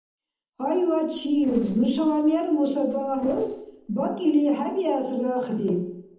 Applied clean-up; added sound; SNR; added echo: neural separator model SepFormer DNS4.